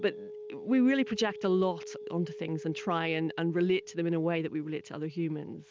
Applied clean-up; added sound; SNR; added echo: none; Telephone; 15 dB; none.